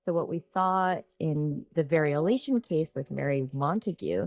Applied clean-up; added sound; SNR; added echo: neural mask model DeepFilterNet 3.